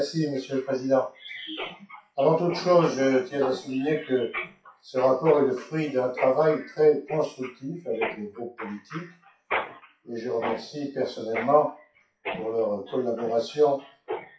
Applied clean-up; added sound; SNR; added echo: classical method WPE with log-MMSE.